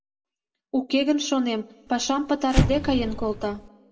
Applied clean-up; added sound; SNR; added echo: none; Explosion; 2 dB; reverberation time 0.3 s.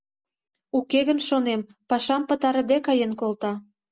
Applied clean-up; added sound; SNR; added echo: none; none; none; none.